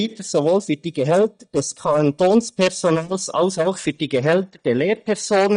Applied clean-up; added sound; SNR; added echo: neural mask model DeepFilterNet 3.